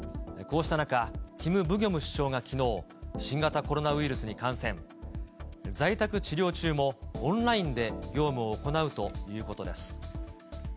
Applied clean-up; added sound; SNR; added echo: none; none; none; none.